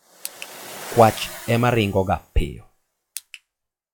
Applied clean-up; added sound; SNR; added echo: classical method log-MMSE.